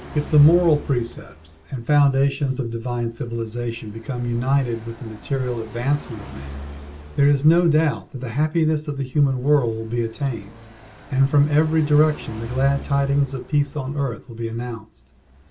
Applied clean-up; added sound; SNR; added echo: none; Car passing by; 18 dB; reverberation time 0.2 s.